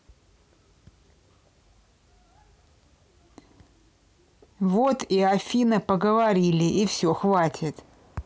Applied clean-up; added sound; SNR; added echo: none; none; none; none.